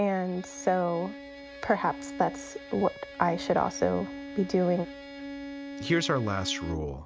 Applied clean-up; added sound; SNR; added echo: none; Bowed string instrument; 12 dB; none.